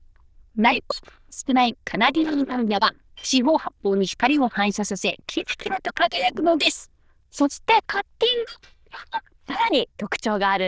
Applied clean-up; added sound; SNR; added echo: neural diffusion model UNIVERSE++.